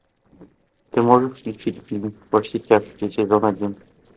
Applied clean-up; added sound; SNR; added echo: neural separator model SepFormer DNS4.